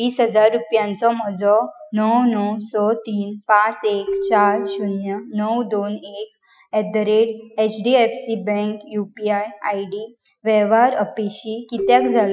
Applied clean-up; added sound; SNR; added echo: classical method Wiener filter.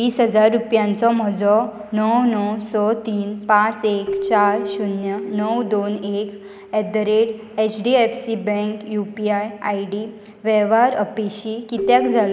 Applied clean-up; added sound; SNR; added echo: none; Keyboard (musical); 13 dB; none.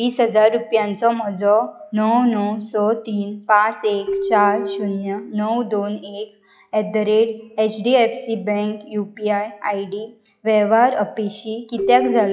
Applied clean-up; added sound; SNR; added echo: classical method log-MMSE.